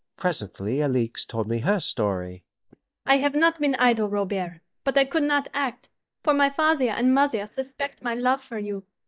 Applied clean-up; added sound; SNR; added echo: neural mask model DeepFilterNet 3.